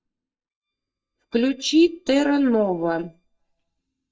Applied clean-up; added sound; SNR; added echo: neural mask model DeepFilterNet 3.